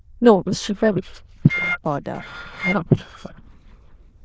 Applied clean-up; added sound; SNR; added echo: neural diffusion model UNIVERSE++.